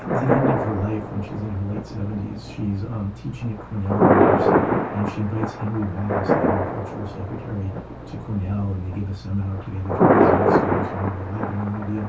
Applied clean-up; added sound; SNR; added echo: none; Thunder; -4 dB; reverberation time 0.2 s.